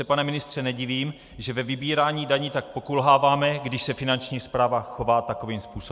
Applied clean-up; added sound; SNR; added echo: none; none; none; none.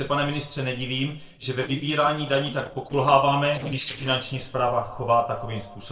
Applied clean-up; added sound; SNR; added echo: neural separator model SepFormer DNS4.